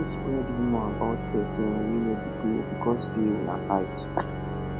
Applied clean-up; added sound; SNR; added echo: none; Organ; 3 dB; none.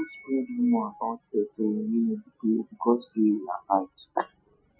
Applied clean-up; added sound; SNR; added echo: classical method Wiener filter.